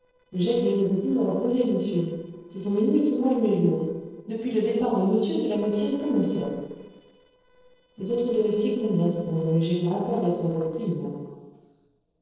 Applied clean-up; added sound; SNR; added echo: neural separator model SepFormer DNS4.